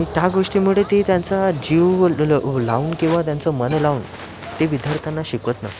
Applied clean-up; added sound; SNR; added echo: none; Bowed string instrument; 18 dB; none.